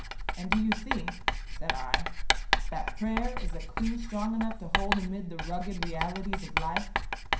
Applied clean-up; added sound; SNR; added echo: none; Writing; -4 dB; reverberation time 0.5 s.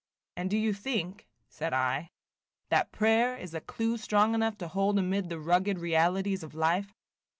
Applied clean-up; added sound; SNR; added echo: none; none; none; none.